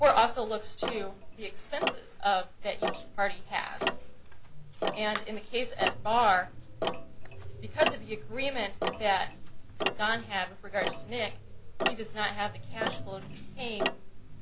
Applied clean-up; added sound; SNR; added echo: none; Tick-tock; 2 dB; none.